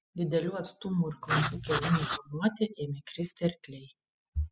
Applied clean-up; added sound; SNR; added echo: classical method spectral subtraction.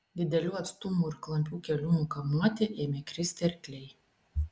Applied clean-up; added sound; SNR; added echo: none; none; none; none.